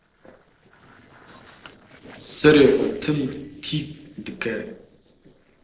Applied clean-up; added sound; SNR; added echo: neural separator model SepFormer DNS4.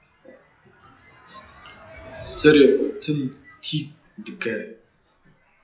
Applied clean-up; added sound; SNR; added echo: classical method WPE with log-MMSE.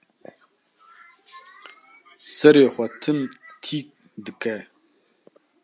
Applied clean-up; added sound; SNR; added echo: none; none; none; none.